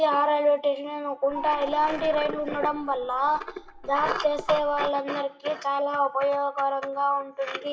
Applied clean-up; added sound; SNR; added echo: none; Gong; 16 dB; reverberation time 0.7 s.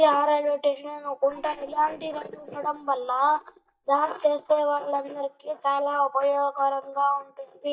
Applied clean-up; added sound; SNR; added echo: neural mask model DeepFilterNet 3.